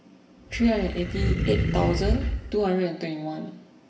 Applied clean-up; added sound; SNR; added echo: none; Animal; 0 dB; reverberation time 1.6 s.